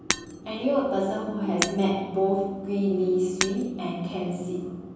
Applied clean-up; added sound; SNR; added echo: none; Shatter; 9 dB; reverberation time 1.3 s.